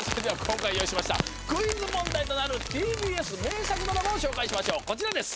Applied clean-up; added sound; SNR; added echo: none; Crumpling, crinkling; 7 dB; none.